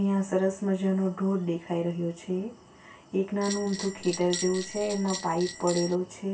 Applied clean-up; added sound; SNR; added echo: none; Bell; 9 dB; reverberation time 0.2 s.